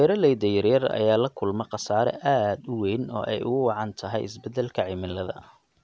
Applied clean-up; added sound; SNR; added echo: none; none; none; none.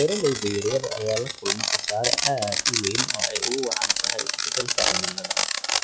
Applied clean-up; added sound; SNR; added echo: classical method log-MMSE.